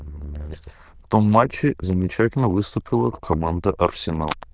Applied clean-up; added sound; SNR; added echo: neural diffusion model UNIVERSE++.